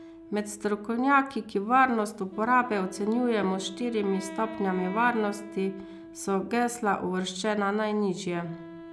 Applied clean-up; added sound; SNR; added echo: none; Wind instrument, woodwind instrument; 16 dB; none.